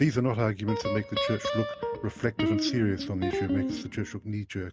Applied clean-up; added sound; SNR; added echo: none; Guitar; 3 dB; none.